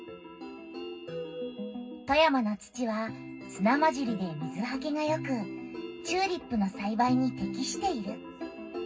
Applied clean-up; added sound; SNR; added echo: none; none; none; reverberation time 0.4 s.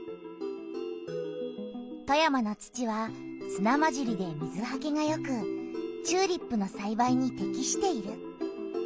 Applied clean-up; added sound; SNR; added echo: none; none; none; none.